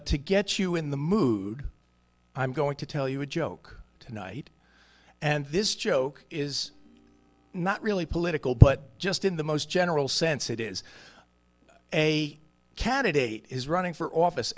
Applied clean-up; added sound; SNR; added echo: none; none; none; none.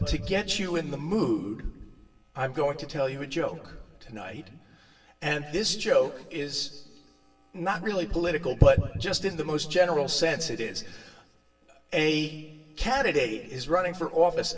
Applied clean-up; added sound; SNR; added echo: none; none; none; reverberation time 1.3 s.